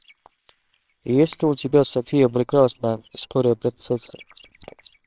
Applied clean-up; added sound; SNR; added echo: neural separator model SepFormer WHAMR!.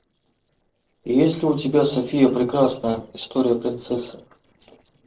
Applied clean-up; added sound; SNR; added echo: neural separator model SepFormer DNS4.